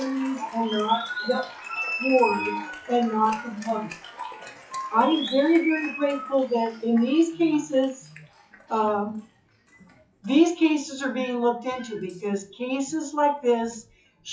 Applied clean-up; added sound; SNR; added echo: classical method WPE with log-MMSE.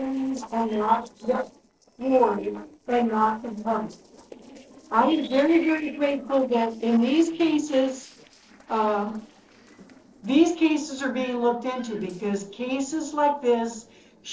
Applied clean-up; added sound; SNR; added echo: neural separator model SepFormer DNS4.